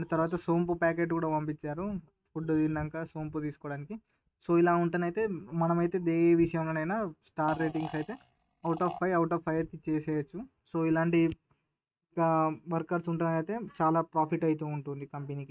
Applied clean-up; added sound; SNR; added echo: neural mask model RNNoise.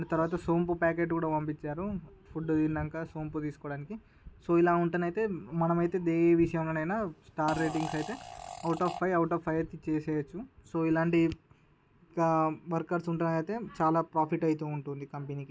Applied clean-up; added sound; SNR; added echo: none; Fart; 11 dB; none.